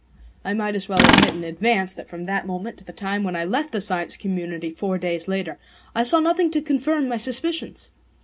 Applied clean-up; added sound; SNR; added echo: none; Tools; -1 dB; reverberation time 0.3 s.